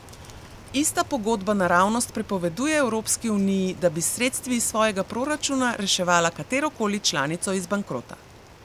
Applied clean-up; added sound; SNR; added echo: none; Rain; 20 dB; none.